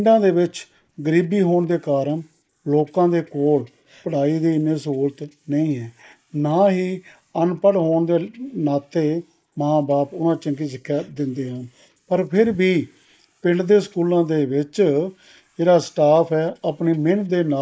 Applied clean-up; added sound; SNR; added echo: neural mask model Resemble Enhance denoiser.